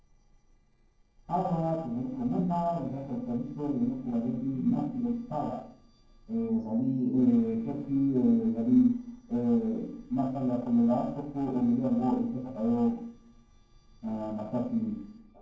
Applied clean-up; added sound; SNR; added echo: neural separator model SepFormer DNS4.